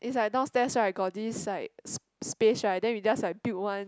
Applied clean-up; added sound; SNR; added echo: none; none; none; none.